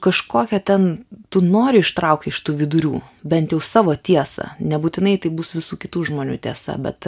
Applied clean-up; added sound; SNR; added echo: none; none; none; none.